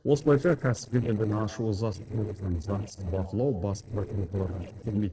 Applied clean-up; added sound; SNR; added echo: neural separator model SepFormer DNS4.